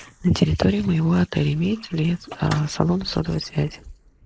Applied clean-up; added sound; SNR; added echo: neural mask model Resemble Enhance denoiser.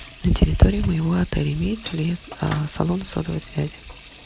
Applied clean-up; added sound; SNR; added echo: none; Sink (filling or washing) / Water tap, faucet; 17 dB; none.